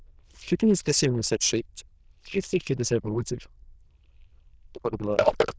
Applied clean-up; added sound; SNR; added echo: neural diffusion model UNIVERSE++.